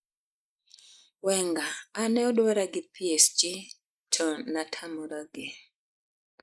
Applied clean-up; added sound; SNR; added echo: neural mask model Resemble Enhance denoiser.